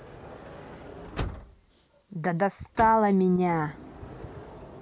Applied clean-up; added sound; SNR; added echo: none; Sliding door / Motor vehicle (road); 13 dB; none.